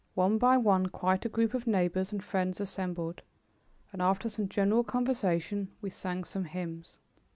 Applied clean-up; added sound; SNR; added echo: none; none; none; none.